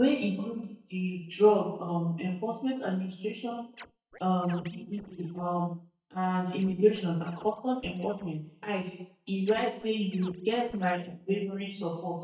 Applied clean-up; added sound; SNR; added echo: neural mask model DeepFilterNet 3.